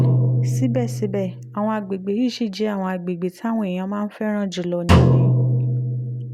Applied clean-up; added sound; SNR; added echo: none; Drum; -3 dB; none.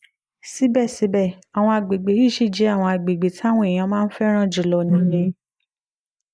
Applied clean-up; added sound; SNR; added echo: neural mask model Resemble Enhance denoiser.